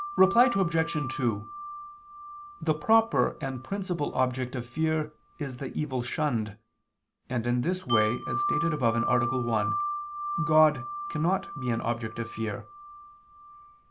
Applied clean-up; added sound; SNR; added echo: none; Wind chime; 7 dB; none.